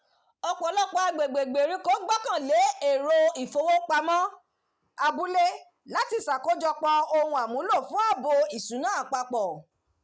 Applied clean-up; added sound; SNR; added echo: none; none; none; none.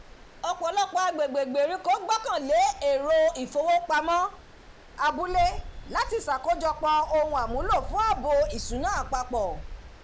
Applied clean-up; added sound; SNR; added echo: none; Stream; 13 dB; none.